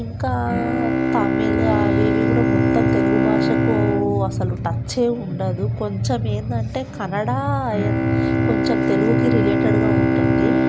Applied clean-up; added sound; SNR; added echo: none; Bowed string instrument; -1 dB; none.